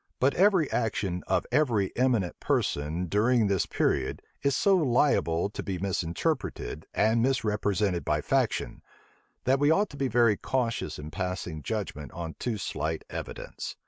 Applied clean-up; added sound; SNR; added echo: none; none; none; none.